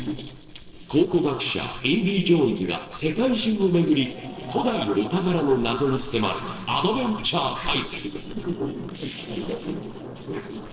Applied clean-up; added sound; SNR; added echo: neural separator model SepFormer DNS4.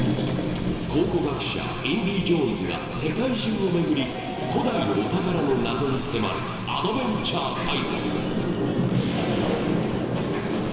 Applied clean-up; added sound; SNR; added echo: none; Breathing; 16 dB; reverberation time 2.2 s.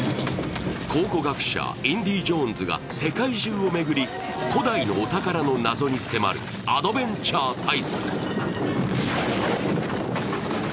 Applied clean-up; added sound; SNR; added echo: none; none; none; none.